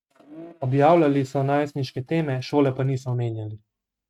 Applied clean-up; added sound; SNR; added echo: neural mask model RNNoise.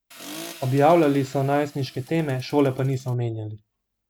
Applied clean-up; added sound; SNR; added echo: none; Accelerating, revving, vroom; 19 dB; none.